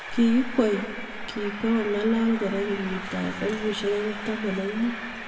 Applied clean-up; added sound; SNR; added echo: none; Train; 11 dB; reverberation time 1.8 s.